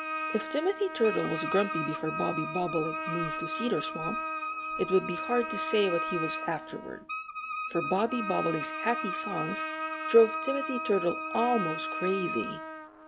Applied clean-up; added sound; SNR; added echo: none; Wind instrument, woodwind instrument + Trumpet; 4 dB; none.